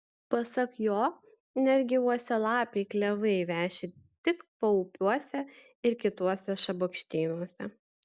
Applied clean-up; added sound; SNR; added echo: none; none; none; none.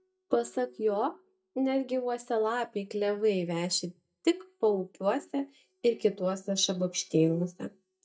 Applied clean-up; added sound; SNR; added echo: neural mask model DeepFilterNet 3.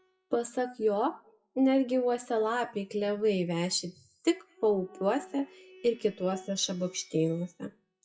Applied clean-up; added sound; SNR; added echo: classical method WPE with log-MMSE.